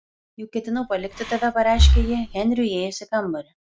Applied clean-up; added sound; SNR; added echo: none; Breathing; -2 dB; none.